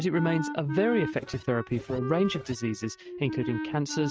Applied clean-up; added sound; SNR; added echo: neural mask model RNNoise.